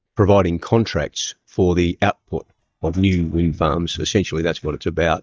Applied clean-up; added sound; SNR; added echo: neural mask model DeepFilterNet 3.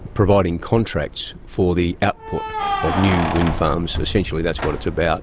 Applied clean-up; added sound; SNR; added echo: none; Keys jangling; 8 dB; none.